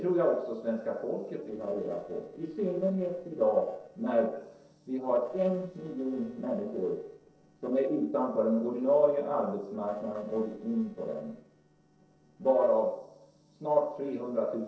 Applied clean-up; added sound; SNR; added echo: neural separator model SepFormer DNS4.